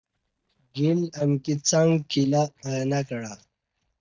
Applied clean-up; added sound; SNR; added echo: neural mask model DeepFilterNet 3.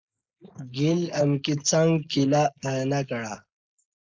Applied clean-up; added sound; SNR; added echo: neural mask model Resemble Enhance denoiser.